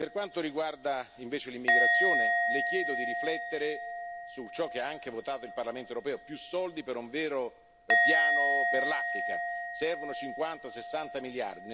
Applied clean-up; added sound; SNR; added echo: none; Musical instrument; -4 dB; none.